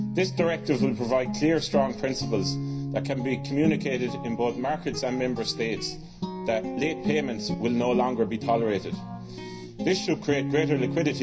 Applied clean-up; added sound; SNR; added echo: none; Guitar; 5 dB; reverberation time 0.4 s.